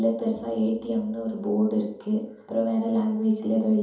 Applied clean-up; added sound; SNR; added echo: none; none; none; reverberation time 2.8 s.